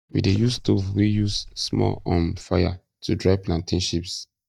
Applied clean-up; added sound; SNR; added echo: neural mask model DeepFilterNet 3.